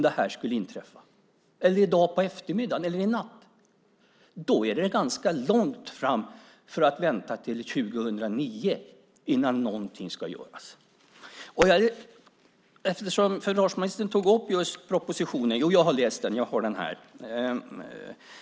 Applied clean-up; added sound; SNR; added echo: none; none; none; none.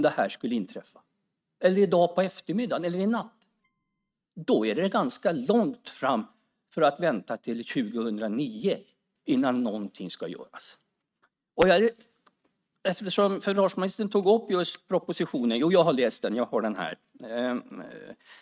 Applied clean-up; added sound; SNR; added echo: neural mask model RNNoise.